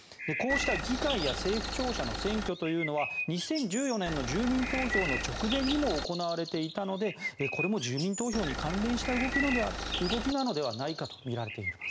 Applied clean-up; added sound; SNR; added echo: none; Engine + Bird; 4 dB; none.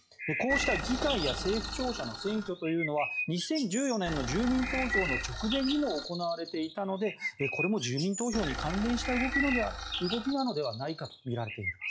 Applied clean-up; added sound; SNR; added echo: classical method log-MMSE.